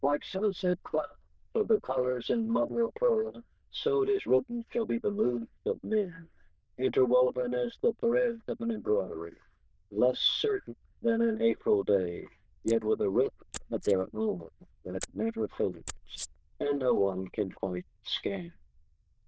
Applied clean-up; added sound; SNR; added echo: neural diffusion model UNIVERSE++.